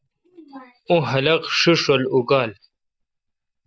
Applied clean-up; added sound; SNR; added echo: neural mask model DeepFilterNet 3.